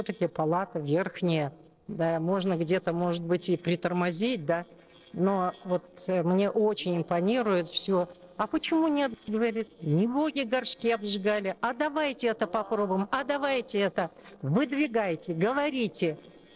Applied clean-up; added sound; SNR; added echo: neural separator model SepFormer DNS4.